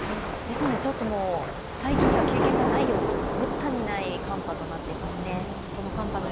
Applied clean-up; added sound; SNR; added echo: none; Thunder / Rain; -3 dB; none.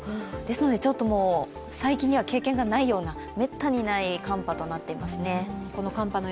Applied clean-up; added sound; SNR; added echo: none; none; none; none.